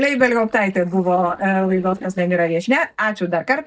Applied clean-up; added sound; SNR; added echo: neural mask model DeepFilterNet 3.